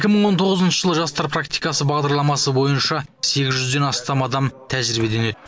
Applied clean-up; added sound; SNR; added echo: none; none; none; none.